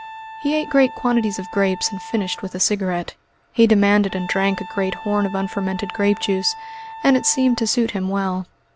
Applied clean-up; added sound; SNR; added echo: none; Wind instrument, woodwind instrument; 16 dB; none.